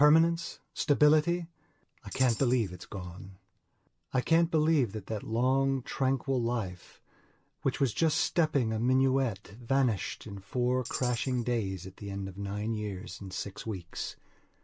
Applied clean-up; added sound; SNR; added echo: none; Tambourine; 14 dB; none.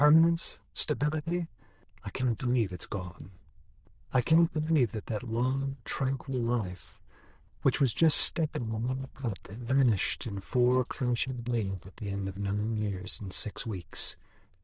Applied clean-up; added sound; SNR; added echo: neural diffusion model UNIVERSE++.